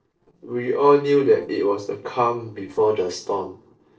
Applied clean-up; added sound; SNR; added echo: neural separator model SepFormer DNS4.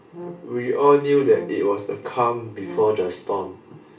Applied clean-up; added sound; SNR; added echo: none; Brass instrument; 19 dB; reverberation time 0.3 s.